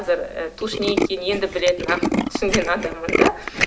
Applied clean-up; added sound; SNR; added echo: none; Tools; 0 dB; none.